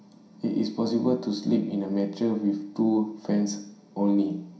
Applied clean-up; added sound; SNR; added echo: none; none; none; reverberation time 0.5 s.